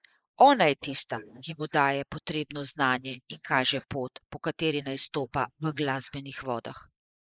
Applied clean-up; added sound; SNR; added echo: neural mask model Resemble Enhance denoiser.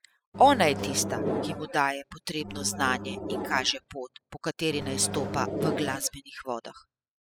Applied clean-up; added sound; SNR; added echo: classical method spectral subtraction.